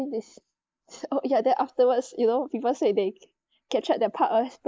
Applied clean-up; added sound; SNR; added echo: neural mask model Resemble Enhance denoiser.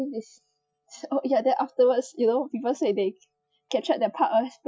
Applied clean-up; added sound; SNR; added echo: classical method Wiener filter.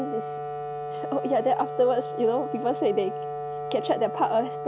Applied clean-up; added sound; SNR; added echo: none; Wind instrument, woodwind instrument; 6 dB; none.